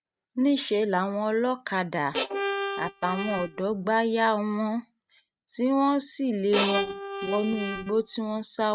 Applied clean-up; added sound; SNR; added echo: neural mask model RNNoise.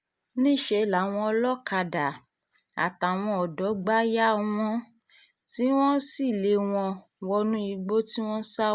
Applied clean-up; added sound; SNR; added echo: none; none; none; none.